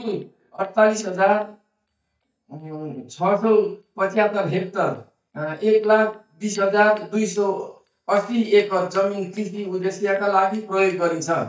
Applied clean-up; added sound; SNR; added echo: neural mask model DeepFilterNet 3.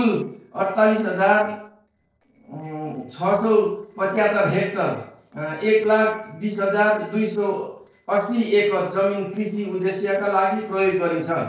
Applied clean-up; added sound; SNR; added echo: neural separator model SepFormer DNS4.